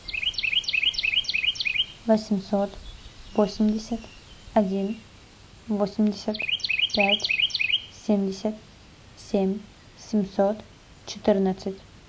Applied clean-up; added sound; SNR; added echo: none; Chirp, tweet; 3 dB; none.